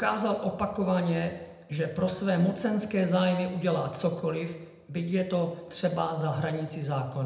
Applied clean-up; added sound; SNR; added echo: none; none; none; reverberation time 0.7 s.